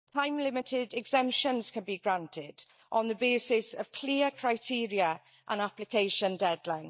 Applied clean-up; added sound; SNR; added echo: neural mask model DeepFilterNet 3.